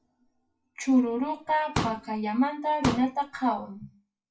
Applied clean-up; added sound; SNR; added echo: classical method WPE with log-MMSE.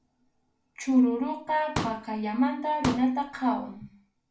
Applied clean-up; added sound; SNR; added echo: none; Explosion; 8 dB; reverberation time 0.4 s.